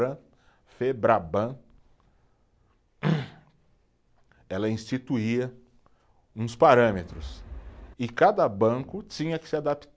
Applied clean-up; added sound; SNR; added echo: none; Wind; 14 dB; none.